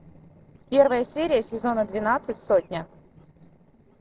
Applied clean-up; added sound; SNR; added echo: neural separator model SepFormer DNS4.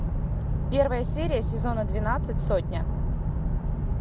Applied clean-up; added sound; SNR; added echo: none; none; none; none.